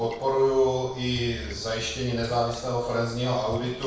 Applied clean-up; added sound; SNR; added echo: none; Splash, splatter; 16 dB; reverberation time 0.7 s.